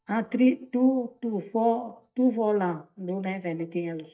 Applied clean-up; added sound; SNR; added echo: neural mask model DeepFilterNet 3.